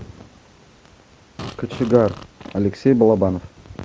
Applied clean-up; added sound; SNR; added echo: none; Fart; 15 dB; none.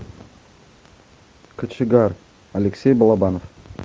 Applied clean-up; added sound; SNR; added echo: none; none; none; none.